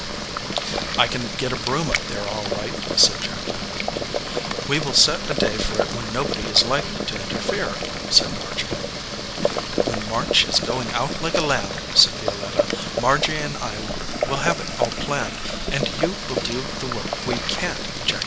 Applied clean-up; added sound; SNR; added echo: none; Boiling; 1 dB; none.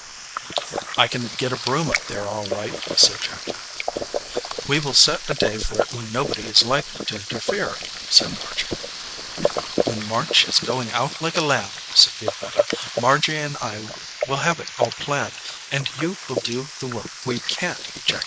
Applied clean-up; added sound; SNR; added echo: neural mask model Resemble Enhance denoiser.